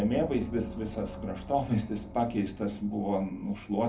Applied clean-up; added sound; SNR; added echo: none; Gong; 12 dB; reverberation time 0.3 s.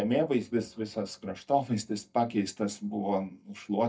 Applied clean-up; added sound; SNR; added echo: neural mask model DeepFilterNet 3.